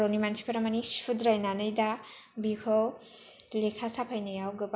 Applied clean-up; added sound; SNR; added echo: none; none; none; none.